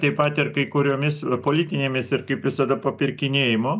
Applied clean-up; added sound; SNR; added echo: none; none; none; none.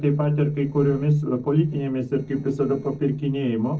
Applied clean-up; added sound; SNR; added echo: neural separator model SepFormer DNS4.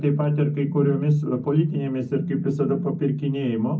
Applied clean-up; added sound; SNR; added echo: none; Telephone; 11 dB; reverberation time 0.4 s.